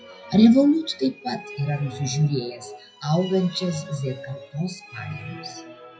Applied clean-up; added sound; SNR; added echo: classical method WPE with log-MMSE.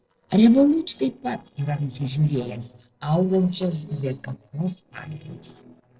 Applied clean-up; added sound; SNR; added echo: neural separator model SepFormer DNS4.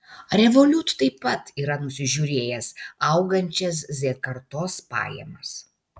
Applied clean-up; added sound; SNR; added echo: none; none; none; none.